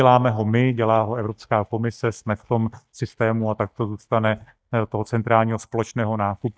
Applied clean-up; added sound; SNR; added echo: neural mask model DeepFilterNet 3.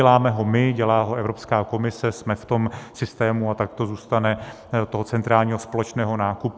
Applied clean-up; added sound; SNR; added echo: none; none; none; none.